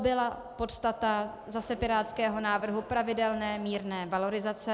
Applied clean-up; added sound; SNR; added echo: none; none; none; none.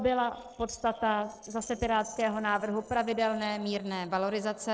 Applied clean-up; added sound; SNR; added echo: neural separator model SepFormer DNS4.